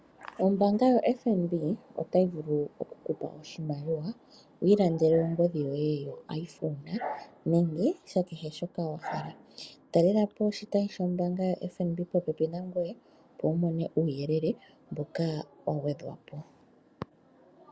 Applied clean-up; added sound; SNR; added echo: none; none; none; none.